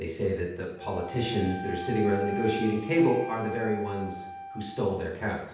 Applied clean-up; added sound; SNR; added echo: none; Wind instrument, woodwind instrument; 11 dB; reverberation time 0.8 s.